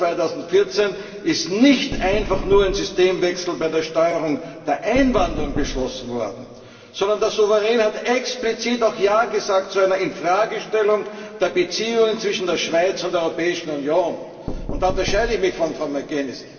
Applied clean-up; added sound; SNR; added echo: none; Knock; 9 dB; reverberation time 2.3 s.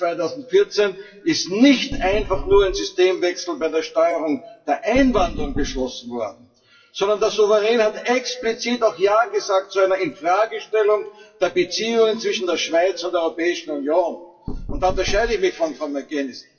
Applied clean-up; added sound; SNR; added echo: classical method WPE with log-MMSE.